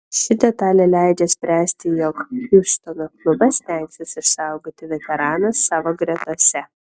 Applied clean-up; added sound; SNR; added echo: none; none; none; none.